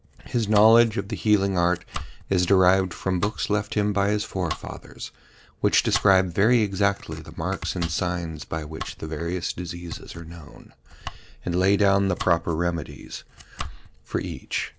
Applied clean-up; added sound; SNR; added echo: none; Domestic sounds, home sounds; 15 dB; none.